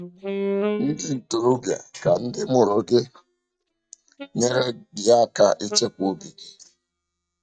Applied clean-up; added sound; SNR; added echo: neural mask model DeepFilterNet 3.